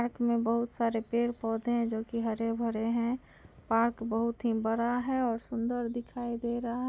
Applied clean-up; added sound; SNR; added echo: none; none; none; none.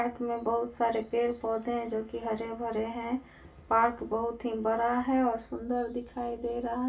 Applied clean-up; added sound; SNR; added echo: none; none; none; reverberation time 0.2 s.